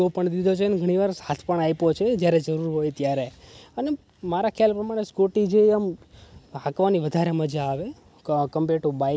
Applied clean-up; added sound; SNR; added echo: none; none; none; none.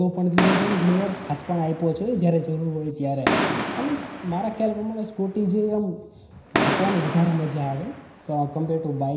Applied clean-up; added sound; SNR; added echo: none; Fireworks; 5 dB; reverberation time 0.9 s.